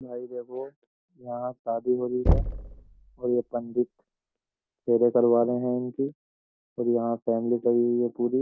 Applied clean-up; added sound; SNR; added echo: none; Knock / Wood; 2 dB; none.